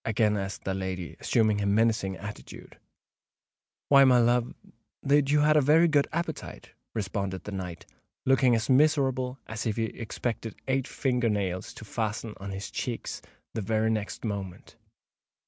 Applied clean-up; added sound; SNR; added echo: none; none; none; none.